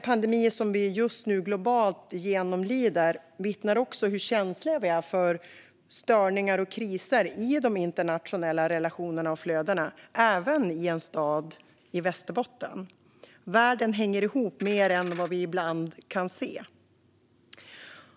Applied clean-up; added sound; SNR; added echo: none; Ratchet, pawl; 15 dB; none.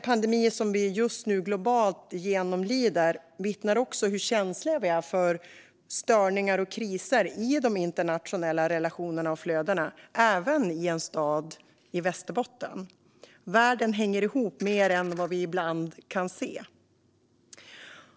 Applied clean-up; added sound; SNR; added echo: neural separator model SepFormer DNS4.